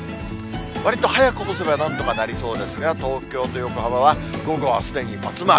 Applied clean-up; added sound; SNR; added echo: none; Alarm; 14 dB; none.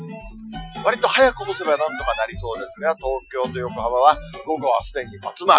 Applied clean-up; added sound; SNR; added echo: classical method Wiener filter.